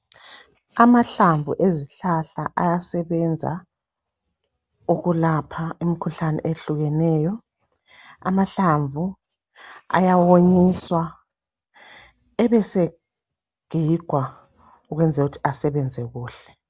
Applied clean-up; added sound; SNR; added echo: none; none; none; none.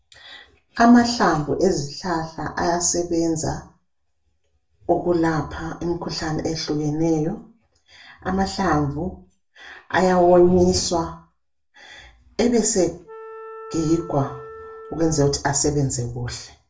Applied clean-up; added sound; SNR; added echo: none; Wind instrument, woodwind instrument; 17 dB; reverberation time 0.3 s.